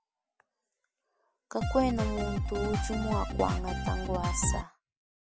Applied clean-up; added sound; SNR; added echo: none; Drum kit; -2 dB; none.